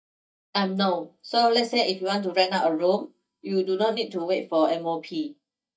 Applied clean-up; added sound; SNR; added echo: neural mask model DeepFilterNet 3.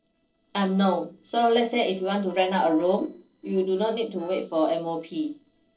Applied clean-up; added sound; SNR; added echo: neural separator model SepFormer DNS4.